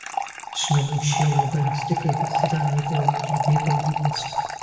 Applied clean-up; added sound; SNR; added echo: none; Fill (with liquid) / Trickle, dribble; 3 dB; reverberation time 1.0 s.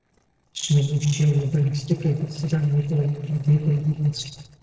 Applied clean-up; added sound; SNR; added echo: neural separator model SepFormer DNS4.